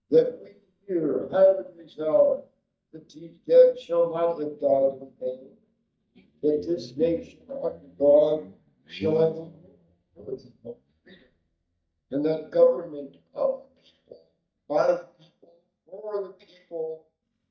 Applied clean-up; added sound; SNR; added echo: neural mask model DeepFilterNet 3.